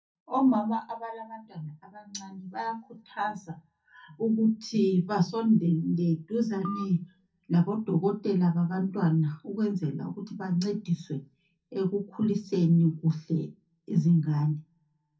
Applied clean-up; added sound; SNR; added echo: none; Telephone; 17 dB; reverberation time 0.3 s.